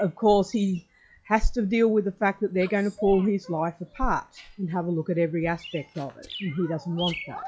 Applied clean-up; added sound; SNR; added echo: classical method log-MMSE.